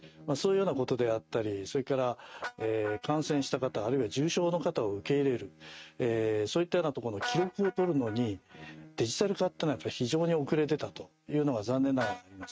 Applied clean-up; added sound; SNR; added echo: neural mask model RNNoise.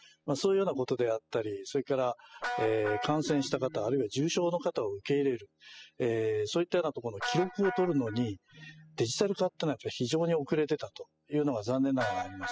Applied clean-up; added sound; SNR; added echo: classical method spectral subtraction.